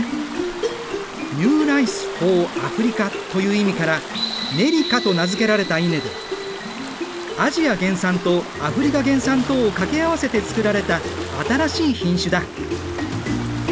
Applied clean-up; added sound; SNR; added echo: none; Stream / Ocean; 13 dB; none.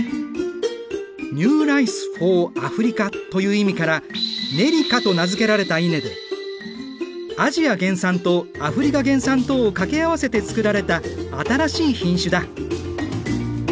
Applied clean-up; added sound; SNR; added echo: none; none; none; none.